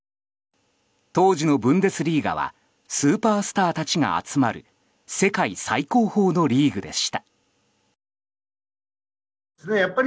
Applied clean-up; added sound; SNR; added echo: none; none; none; none.